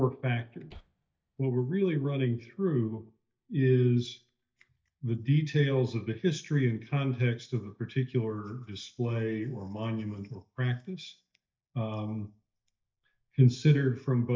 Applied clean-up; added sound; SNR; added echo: neural mask model DeepFilterNet 3.